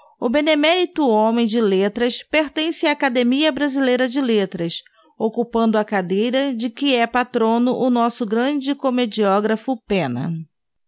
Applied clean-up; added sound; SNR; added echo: none; none; none; none.